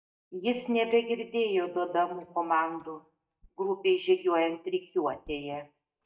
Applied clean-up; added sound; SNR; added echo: neural mask model DeepFilterNet 3.